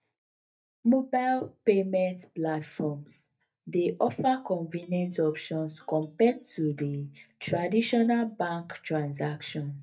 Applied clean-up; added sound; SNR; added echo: neural mask model DeepFilterNet 3.